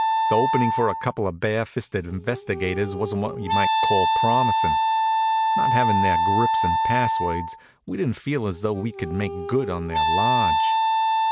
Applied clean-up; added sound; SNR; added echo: none; Wind instrument, woodwind instrument; -3 dB; none.